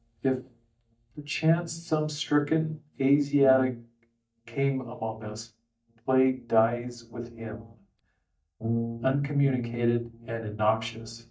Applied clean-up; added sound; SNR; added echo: neural mask model DeepFilterNet 3.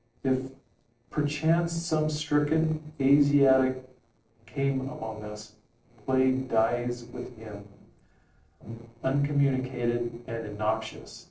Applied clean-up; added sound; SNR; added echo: neural separator model SepFormer DNS4.